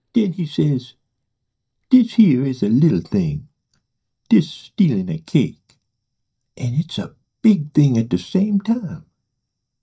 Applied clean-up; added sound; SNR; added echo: neural mask model DeepFilterNet 3.